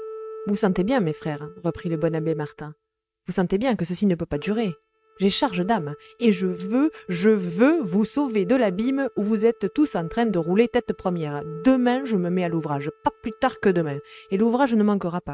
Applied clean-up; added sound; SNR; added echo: neural mask model RNNoise.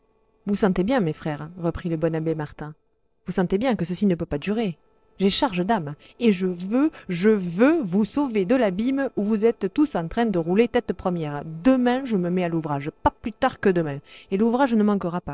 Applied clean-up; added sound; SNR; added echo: neural separator model SepFormer DNS4.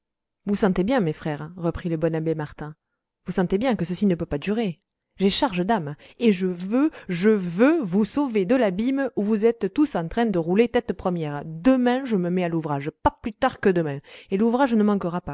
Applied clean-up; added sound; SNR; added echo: none; none; none; none.